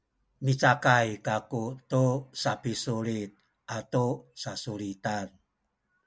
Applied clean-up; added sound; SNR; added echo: none; none; none; none.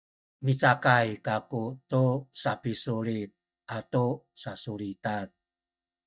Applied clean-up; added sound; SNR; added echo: neural mask model DeepFilterNet 3.